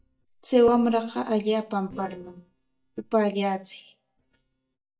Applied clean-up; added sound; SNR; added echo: neural mask model DeepFilterNet 3.